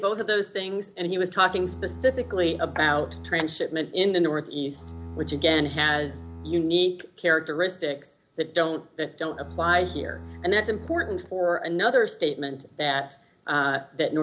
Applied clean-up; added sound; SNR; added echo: none; Bowed string instrument; 14 dB; none.